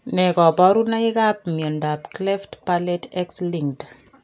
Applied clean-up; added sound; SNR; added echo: none; none; none; none.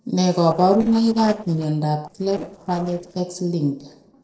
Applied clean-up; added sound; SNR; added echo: neural separator model SepFormer DNS4.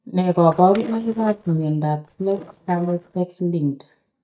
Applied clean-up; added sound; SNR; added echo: neural mask model DeepFilterNet 3.